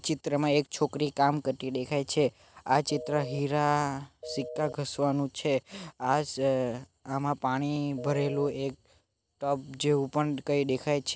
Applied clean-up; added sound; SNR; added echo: none; Telephone; 13 dB; none.